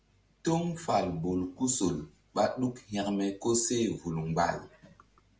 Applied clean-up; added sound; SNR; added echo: none; none; none; none.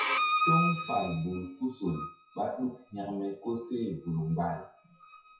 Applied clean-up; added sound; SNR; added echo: classical method WPE with log-MMSE.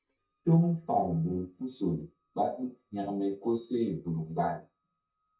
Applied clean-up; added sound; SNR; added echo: neural mask model DeepFilterNet 3.